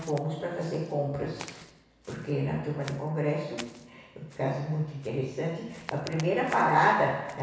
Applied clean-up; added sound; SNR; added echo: none; Walk, footsteps; 19 dB; reverberation time 1.1 s.